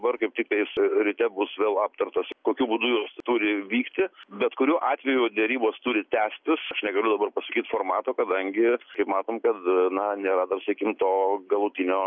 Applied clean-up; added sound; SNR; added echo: none; none; none; none.